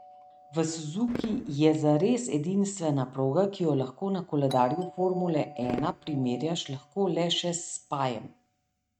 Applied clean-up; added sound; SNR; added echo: neural mask model RNNoise.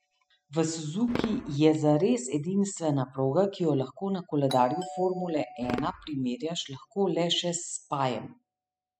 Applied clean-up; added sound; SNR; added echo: classical method spectral subtraction.